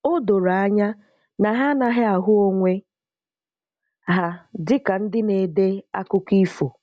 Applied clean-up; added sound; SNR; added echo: none; none; none; none.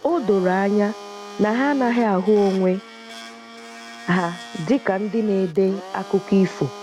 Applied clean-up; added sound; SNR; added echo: none; Domestic sounds, home sounds; 16 dB; none.